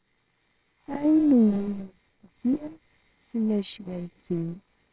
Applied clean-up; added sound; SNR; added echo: neural separator model SepFormer WHAMR!.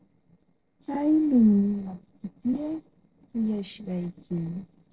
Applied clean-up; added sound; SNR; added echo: neural separator model SepFormer DNS4.